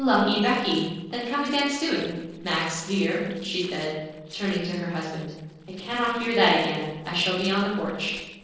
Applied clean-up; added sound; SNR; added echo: neural separator model SepFormer DNS4.